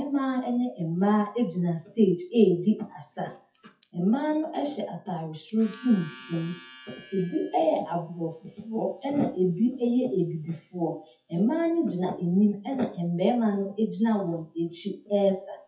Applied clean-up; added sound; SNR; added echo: classical method WPE with log-MMSE.